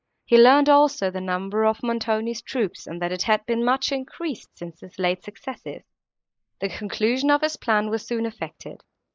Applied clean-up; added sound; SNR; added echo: neural mask model Resemble Enhance denoiser.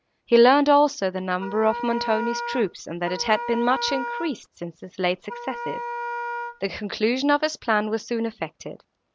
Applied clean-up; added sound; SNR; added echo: none; Wind instrument, woodwind instrument; 8 dB; none.